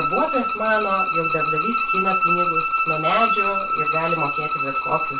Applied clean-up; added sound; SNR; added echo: none; Bowed string instrument; -4 dB; reverberation time 0.3 s.